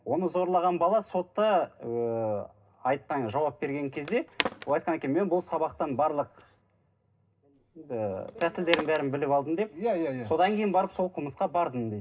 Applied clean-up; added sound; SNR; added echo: none; Skateboard; 12 dB; reverberation time 0.2 s.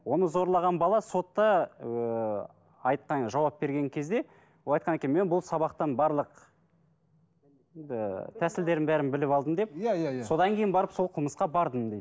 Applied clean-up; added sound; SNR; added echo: none; none; none; none.